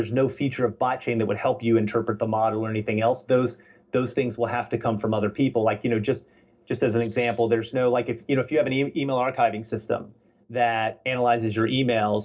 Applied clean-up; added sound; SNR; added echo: neural separator model SepFormer DNS4.